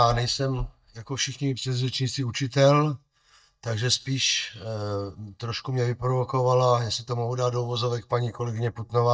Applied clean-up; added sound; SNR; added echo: neural mask model DeepFilterNet 3.